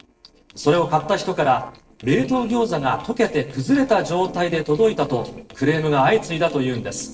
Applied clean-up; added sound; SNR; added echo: neural separator model SepFormer DNS4.